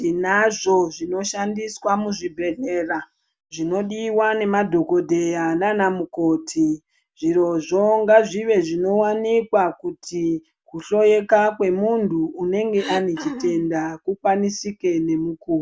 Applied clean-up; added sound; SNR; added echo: none; Cough; 11 dB; none.